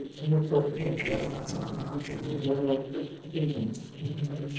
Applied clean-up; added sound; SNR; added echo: neural separator model SepFormer DNS4.